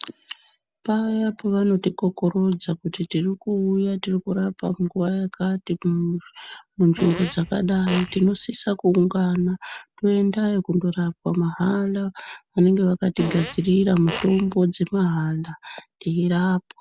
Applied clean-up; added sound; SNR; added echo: none; Fart; 11 dB; none.